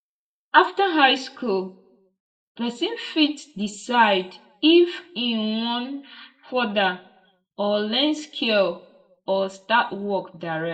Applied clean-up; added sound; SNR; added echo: none; none; none; reverberation time 0.3 s.